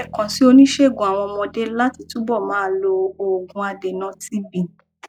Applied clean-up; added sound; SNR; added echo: classical method log-MMSE.